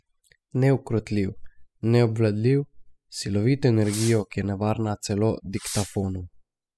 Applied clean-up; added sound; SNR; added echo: classical method spectral subtraction.